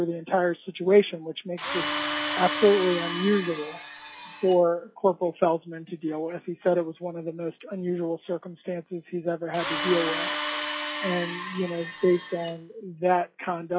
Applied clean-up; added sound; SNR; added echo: classical method log-MMSE.